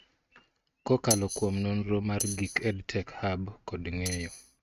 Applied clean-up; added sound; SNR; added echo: neural mask model RNNoise.